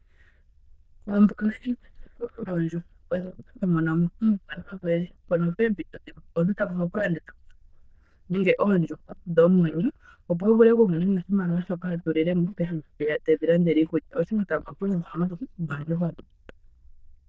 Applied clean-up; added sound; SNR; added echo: neural diffusion model UNIVERSE++.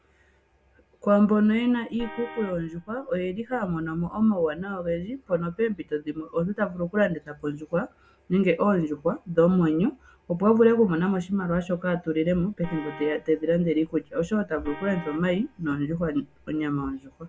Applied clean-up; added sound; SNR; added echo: none; Vehicle horn, car horn, honking; 18 dB; none.